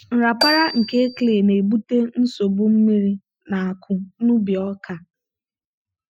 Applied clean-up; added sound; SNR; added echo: classical method Wiener filter.